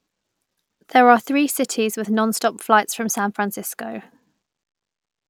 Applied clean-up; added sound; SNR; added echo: none; none; none; none.